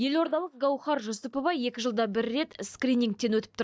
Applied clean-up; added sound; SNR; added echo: neural mask model DeepFilterNet 3.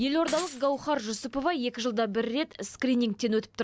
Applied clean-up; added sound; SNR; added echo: none; Shatter / Crushing; 15 dB; none.